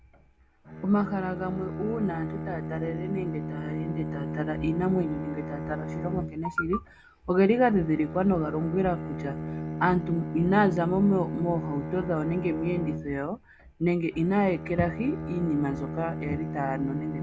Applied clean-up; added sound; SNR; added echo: none; Bowed string instrument; 7 dB; none.